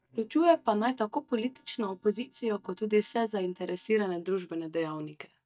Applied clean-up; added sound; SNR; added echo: neural mask model DeepFilterNet 3.